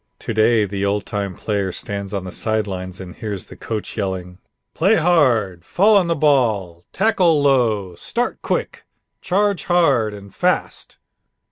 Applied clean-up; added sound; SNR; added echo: none; none; none; none.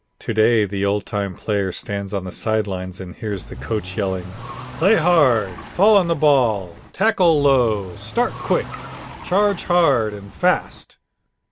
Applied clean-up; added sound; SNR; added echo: none; Car; 15 dB; none.